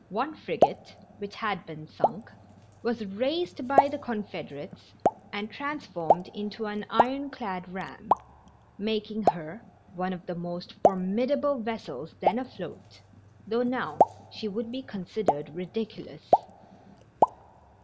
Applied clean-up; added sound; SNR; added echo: none; Explosion; -2 dB; none.